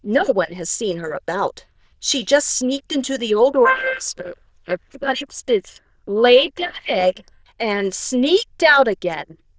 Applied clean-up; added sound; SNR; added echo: neural diffusion model UNIVERSE++.